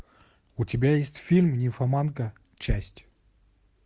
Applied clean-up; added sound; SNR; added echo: none; none; none; none.